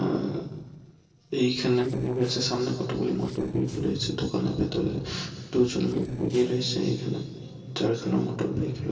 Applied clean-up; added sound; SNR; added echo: neural separator model SepFormer DNS4.